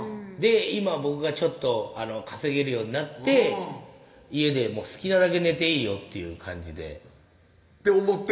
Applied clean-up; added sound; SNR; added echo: none; none; none; reverberation time 2.8 s.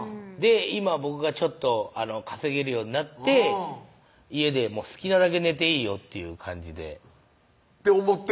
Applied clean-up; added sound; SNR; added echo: none; none; none; none.